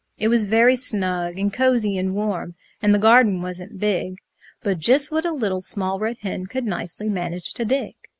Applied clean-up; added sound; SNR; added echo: neural mask model Resemble Enhance denoiser.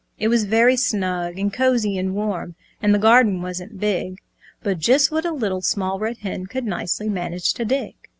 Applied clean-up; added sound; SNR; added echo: none; none; none; none.